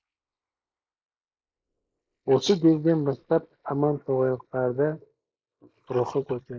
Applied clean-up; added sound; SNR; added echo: neural mask model Resemble Enhance denoiser.